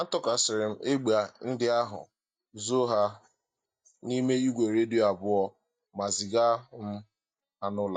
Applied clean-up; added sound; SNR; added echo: neural mask model DeepFilterNet 3.